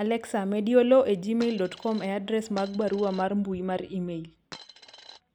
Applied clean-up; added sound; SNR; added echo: none; Coin (dropping); 20 dB; none.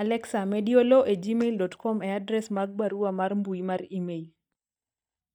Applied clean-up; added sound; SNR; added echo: neural mask model DeepFilterNet 3.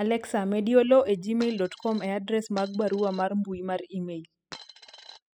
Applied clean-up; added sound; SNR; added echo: classical method spectral subtraction.